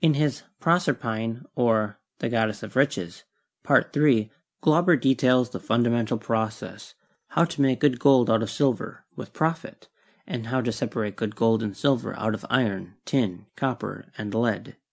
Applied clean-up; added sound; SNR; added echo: none; none; none; none.